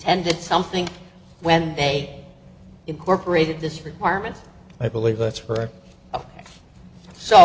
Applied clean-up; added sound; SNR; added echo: none; none; none; none.